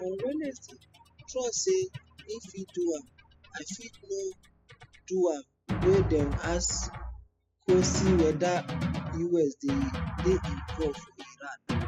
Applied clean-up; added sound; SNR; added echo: classical method spectral subtraction.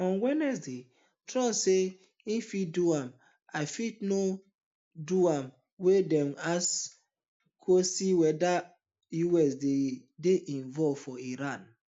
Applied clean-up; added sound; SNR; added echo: none; none; none; none.